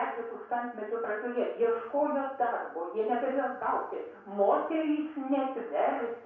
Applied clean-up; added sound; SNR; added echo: none; none; none; reverberation time 0.6 s.